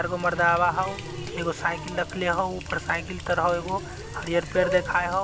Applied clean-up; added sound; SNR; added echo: none; Water tap, faucet; 8 dB; none.